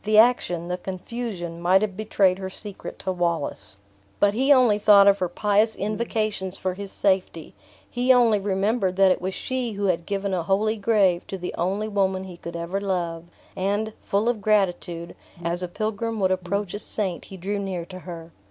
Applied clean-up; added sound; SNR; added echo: none; Brass instrument; 17 dB; none.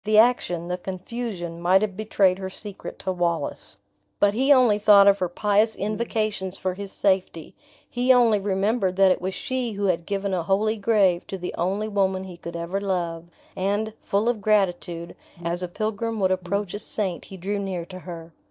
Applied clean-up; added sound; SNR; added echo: neural mask model DeepFilterNet 3.